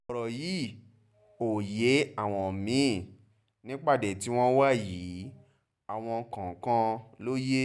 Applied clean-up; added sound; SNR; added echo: none; none; none; none.